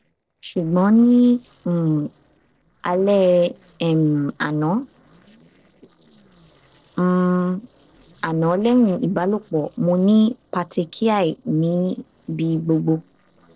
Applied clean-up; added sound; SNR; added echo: neural separator model SepFormer DNS4.